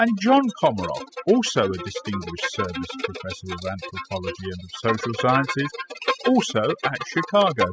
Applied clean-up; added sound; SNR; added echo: classical method spectral subtraction.